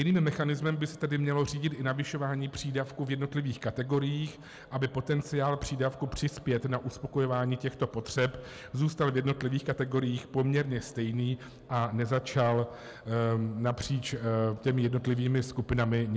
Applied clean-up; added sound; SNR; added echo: none; none; none; none.